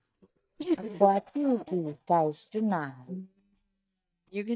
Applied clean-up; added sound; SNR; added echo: neural mask model DeepFilterNet 3.